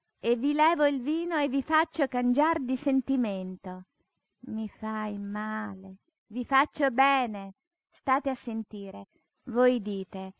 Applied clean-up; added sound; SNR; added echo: none; none; none; none.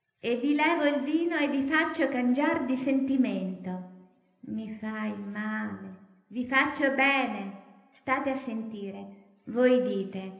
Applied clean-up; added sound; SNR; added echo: none; none; none; reverberation time 0.8 s.